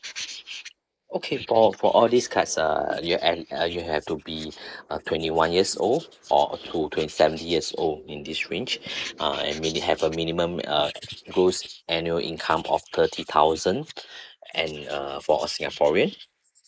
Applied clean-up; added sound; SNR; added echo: neural mask model Resemble Enhance denoiser.